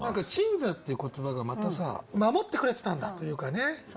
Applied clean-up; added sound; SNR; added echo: none; none; none; none.